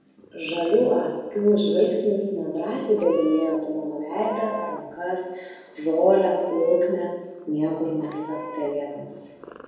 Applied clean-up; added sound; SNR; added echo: none; Meow / Purr; 17 dB; reverberation time 1.2 s.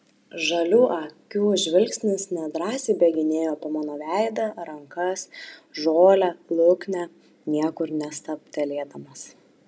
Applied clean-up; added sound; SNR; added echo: none; none; none; none.